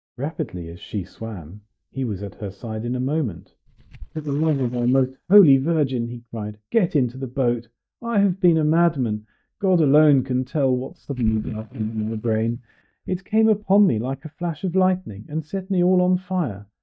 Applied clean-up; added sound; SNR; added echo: neural mask model DeepFilterNet 3.